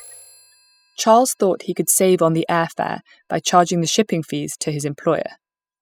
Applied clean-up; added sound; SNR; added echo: classical method spectral subtraction.